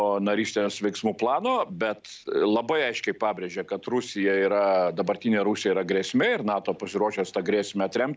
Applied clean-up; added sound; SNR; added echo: none; none; none; none.